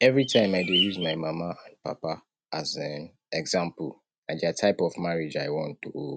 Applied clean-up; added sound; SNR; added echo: neural mask model RNNoise.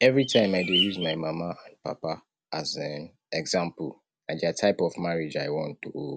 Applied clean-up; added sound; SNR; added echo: none; Bird; 2 dB; none.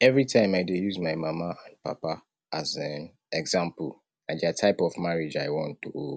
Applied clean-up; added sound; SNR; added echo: none; none; none; none.